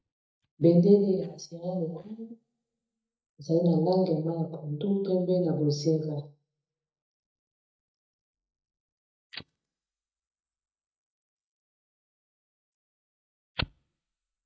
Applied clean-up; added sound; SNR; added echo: neural mask model DeepFilterNet 3.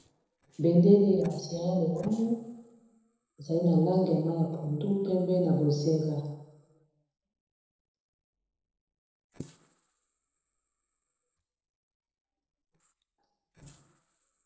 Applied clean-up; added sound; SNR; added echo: neural separator model SepFormer DNS4.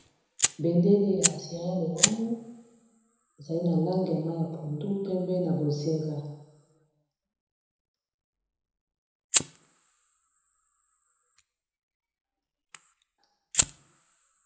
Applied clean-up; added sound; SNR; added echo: none; Fire; 3 dB; reverberation time 1.0 s.